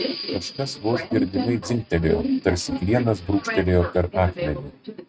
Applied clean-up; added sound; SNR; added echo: neural mask model RNNoise.